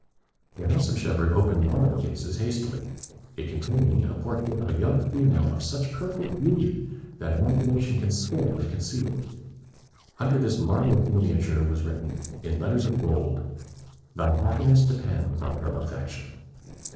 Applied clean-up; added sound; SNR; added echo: neural separator model SepFormer DNS4.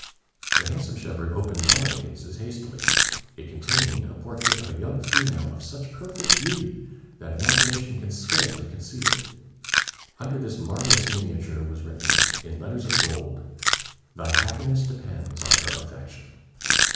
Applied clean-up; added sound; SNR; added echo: none; Chewing, mastication; -4 dB; reverberation time 1.0 s.